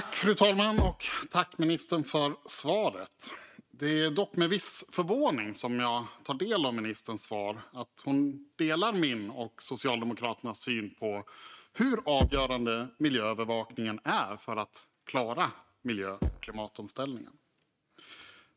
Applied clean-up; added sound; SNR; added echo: neural mask model RNNoise.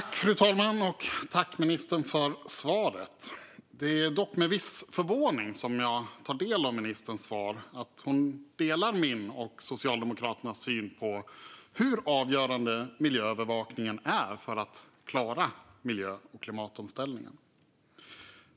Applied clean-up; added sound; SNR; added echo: none; none; none; none.